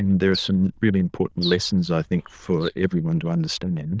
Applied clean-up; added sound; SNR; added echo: neural diffusion model UNIVERSE++.